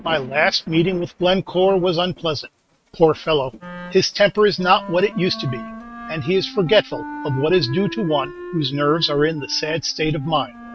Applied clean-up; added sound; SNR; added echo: neural mask model RNNoise.